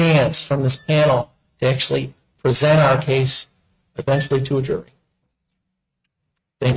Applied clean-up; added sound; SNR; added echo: neural mask model RNNoise.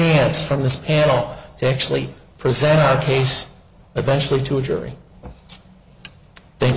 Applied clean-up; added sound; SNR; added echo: none; none; none; none.